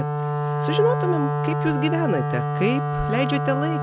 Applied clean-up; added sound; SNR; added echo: none; Wind instrument, woodwind instrument; -1 dB; none.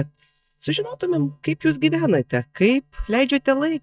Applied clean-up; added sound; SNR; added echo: neural mask model DeepFilterNet 3.